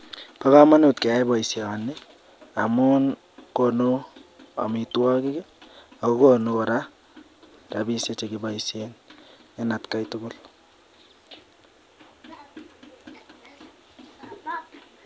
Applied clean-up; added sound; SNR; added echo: none; none; none; none.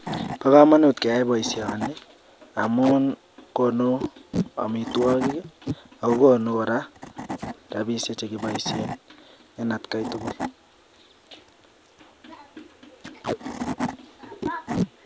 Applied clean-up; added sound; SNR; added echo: none; Wood / Tools + Packing tape, duct tape; 9 dB; none.